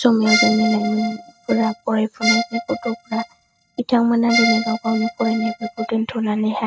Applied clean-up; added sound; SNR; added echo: neural mask model RNNoise.